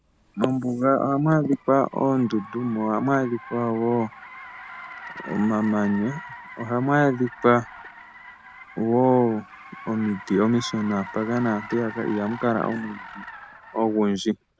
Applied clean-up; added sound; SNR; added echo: none; Car; 17 dB; none.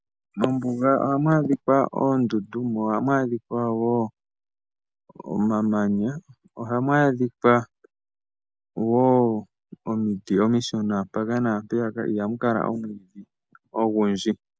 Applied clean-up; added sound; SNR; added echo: none; none; none; none.